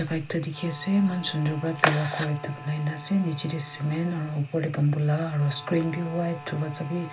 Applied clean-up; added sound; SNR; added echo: none; Wind instrument, woodwind instrument; 17 dB; reverberation time 0.2 s.